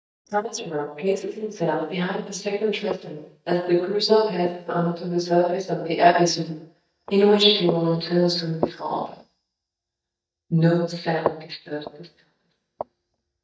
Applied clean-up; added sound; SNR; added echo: neural mask model DeepFilterNet 3.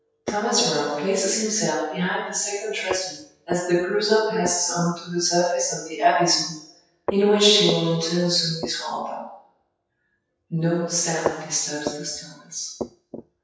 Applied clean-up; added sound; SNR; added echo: classical method WPE with log-MMSE.